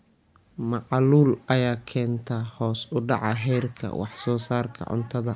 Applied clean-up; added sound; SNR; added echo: none; none; none; none.